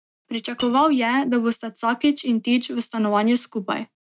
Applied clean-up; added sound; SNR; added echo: neural mask model RNNoise.